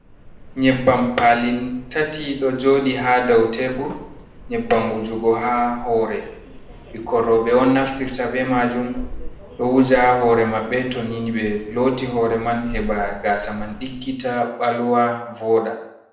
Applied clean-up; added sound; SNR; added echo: none; Subway, metro, underground; 16 dB; reverberation time 0.7 s.